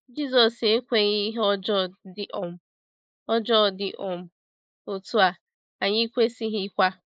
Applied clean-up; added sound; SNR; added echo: neural mask model Resemble Enhance denoiser.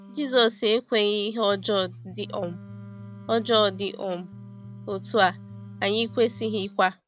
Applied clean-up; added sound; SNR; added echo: none; Wind instrument, woodwind instrument + Bass guitar; 17 dB; none.